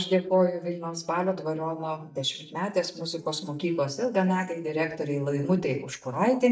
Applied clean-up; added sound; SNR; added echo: neural mask model DeepFilterNet 3.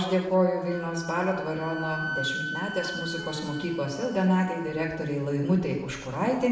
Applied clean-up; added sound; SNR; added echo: none; Wind instrument, woodwind instrument; 11 dB; reverberation time 0.8 s.